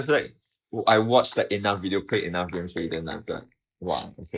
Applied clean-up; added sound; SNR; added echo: neural mask model Resemble Enhance denoiser.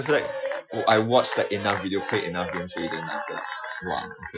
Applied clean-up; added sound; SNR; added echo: classical method Wiener filter.